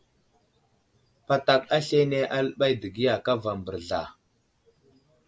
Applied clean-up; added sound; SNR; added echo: none; none; none; none.